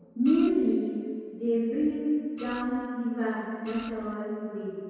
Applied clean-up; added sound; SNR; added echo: none; Printer; 18 dB; reverberation time 2.2 s.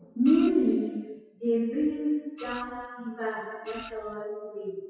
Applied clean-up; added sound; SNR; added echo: classical method WPE with log-MMSE.